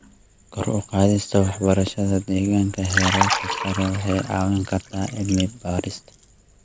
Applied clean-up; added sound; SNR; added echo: none; Liquid; 8 dB; none.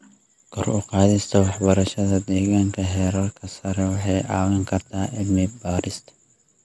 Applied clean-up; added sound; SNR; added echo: none; none; none; none.